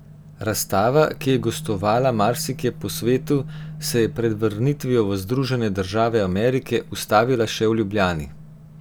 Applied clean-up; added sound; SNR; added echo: none; none; none; none.